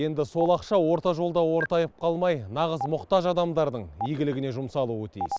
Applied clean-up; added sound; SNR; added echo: none; Stream; 13 dB; none.